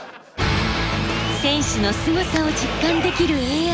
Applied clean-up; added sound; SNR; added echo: none; none; none; none.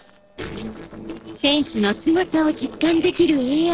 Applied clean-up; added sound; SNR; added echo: neural separator model SepFormer DNS4.